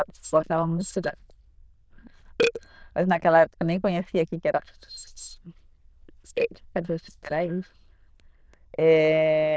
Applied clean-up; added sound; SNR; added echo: neural diffusion model UNIVERSE++.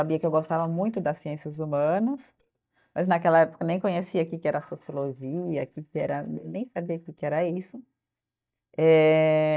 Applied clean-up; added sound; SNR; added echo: neural mask model DeepFilterNet 3.